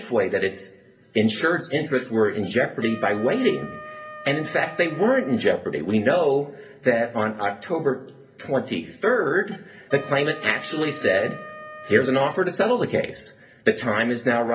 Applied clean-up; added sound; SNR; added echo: none; Wind instrument, woodwind instrument; 20 dB; reverberation time 0.3 s.